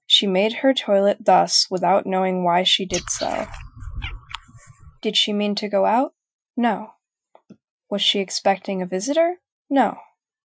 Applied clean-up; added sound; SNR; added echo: classical method Wiener filter.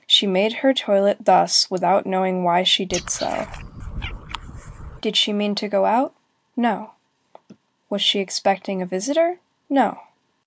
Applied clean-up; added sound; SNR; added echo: none; Frog; 11 dB; none.